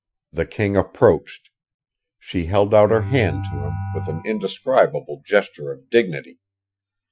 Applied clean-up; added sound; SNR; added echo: classical method Wiener filter.